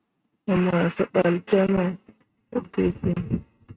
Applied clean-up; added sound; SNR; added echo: neural mask model RNNoise.